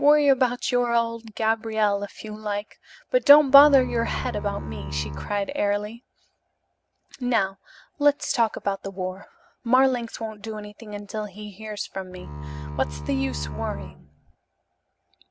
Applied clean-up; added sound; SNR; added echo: none; Bowed string instrument; 9 dB; none.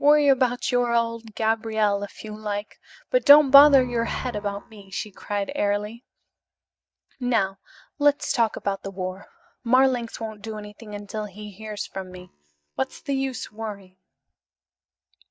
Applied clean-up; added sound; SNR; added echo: neural mask model DeepFilterNet 3.